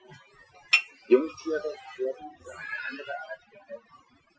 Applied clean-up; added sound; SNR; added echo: classical method Wiener filter.